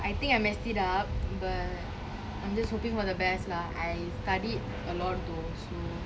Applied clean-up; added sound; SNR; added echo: none; Wind instrument, woodwind instrument; 20 dB; none.